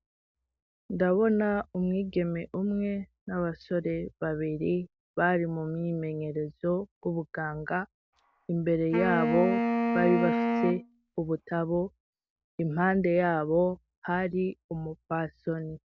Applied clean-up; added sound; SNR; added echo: none; Wind instrument, woodwind instrument; 0 dB; none.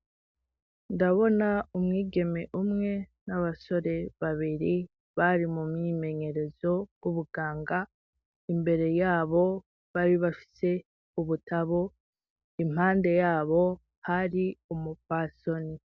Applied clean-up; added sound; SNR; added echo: none; none; none; none.